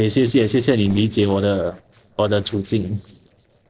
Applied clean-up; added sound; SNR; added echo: neural separator model SepFormer DNS4.